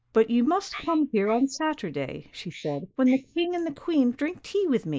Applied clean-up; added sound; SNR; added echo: neural mask model Resemble Enhance denoiser.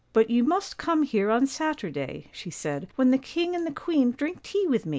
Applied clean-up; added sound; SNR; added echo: none; none; none; none.